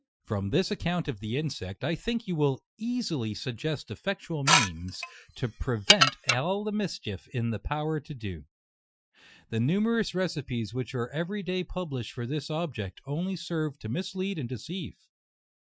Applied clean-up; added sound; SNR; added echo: classical method Wiener filter.